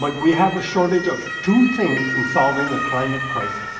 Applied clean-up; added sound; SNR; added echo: none; Motor vehicle (road) / Siren; 6 dB; reverberation time 0.8 s.